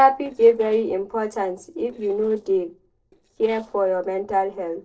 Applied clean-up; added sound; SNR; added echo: neural separator model SepFormer DNS4.